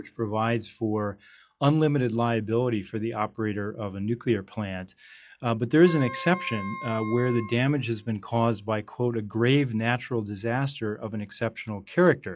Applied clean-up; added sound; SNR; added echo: classical method log-MMSE.